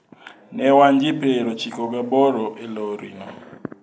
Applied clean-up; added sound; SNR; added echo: none; none; none; none.